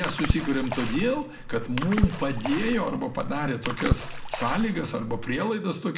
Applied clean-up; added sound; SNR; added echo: none; Water / Splash, splatter; 3 dB; reverberation time 0.7 s.